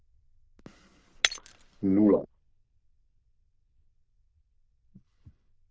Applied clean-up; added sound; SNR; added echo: neural diffusion model UNIVERSE++.